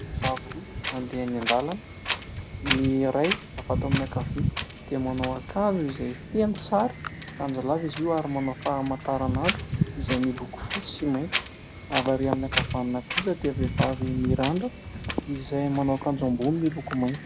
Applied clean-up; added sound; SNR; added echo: none; Wind; 4 dB; none.